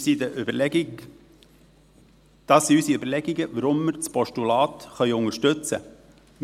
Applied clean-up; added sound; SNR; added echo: none; none; none; none.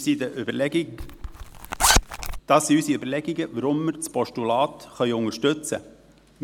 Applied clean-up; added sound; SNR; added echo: none; Zipper (clothing); -1 dB; none.